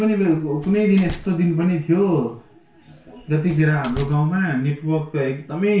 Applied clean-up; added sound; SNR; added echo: none; Slam; 18 dB; reverberation time 0.4 s.